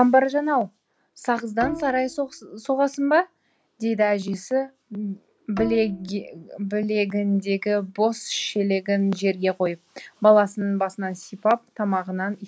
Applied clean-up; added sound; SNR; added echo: none; Bowed string instrument; 15 dB; none.